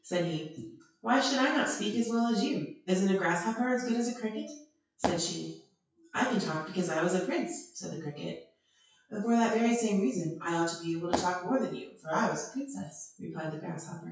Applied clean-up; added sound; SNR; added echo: classical method WPE with log-MMSE.